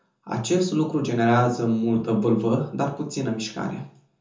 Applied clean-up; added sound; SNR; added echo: none; none; none; reverberation time 0.6 s.